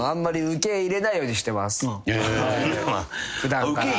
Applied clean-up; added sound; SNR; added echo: none; none; none; none.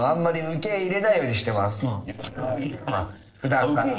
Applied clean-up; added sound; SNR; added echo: neural separator model SepFormer DNS4.